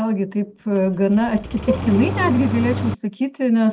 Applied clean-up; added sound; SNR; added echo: none; Engine starting; 7 dB; none.